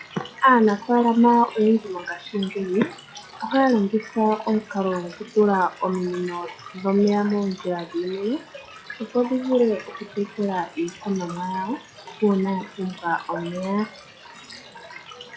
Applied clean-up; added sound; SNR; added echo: classical method log-MMSE.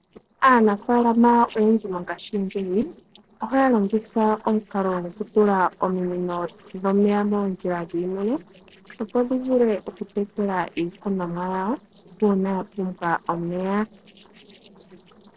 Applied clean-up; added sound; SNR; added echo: neural separator model SepFormer DNS4.